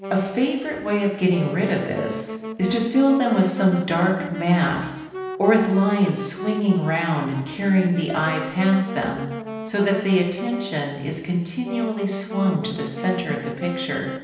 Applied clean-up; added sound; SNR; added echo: none; Wind instrument, woodwind instrument; 10 dB; reverberation time 0.9 s.